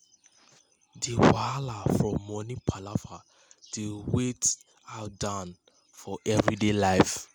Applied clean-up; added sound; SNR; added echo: none; none; none; none.